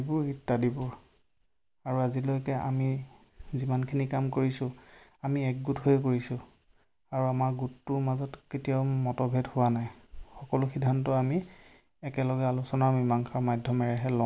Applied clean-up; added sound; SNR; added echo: none; none; none; none.